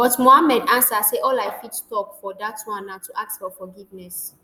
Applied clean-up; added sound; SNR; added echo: none; none; none; none.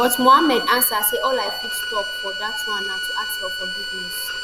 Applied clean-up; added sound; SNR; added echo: none; Bowed string instrument; 6 dB; none.